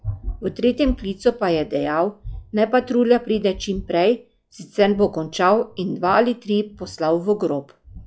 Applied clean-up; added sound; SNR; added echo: classical method log-MMSE.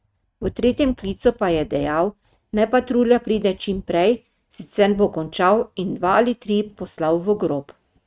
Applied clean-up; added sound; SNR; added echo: neural mask model RNNoise.